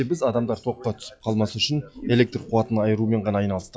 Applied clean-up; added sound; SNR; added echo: classical method log-MMSE.